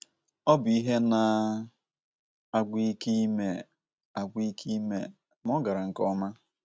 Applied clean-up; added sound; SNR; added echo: none; none; none; none.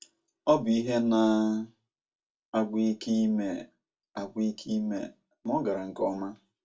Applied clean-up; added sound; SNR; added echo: none; none; none; reverberation time 0.2 s.